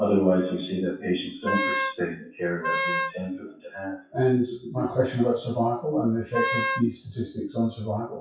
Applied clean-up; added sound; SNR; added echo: classical method WPE with log-MMSE.